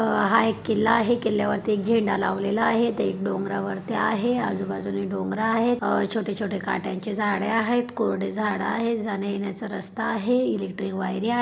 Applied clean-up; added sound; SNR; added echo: none; none; none; none.